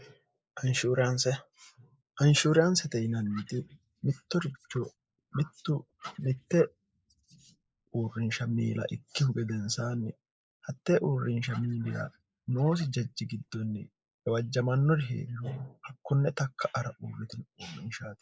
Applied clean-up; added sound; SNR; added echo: neural mask model Resemble Enhance denoiser.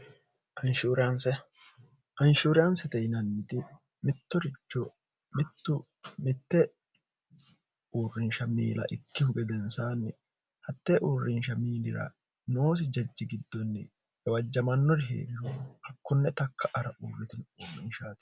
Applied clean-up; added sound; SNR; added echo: none; none; none; none.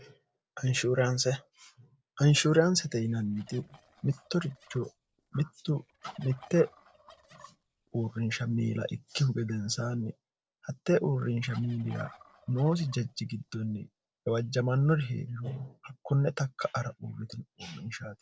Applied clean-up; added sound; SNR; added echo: neural separator model SepFormer DNS4.